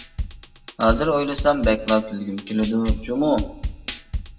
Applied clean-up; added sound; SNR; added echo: none; Drum kit; 7 dB; reverberation time 0.6 s.